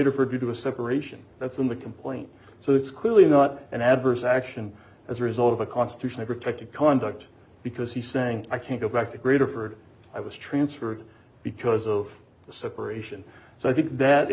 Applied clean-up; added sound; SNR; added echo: none; none; none; none.